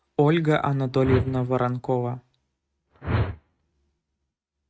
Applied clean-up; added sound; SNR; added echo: neural mask model RNNoise.